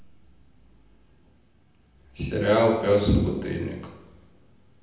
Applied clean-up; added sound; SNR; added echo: none; none; none; reverberation time 0.9 s.